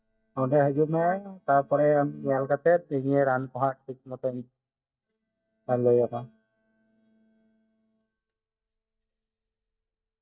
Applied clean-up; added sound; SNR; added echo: neural mask model DeepFilterNet 3.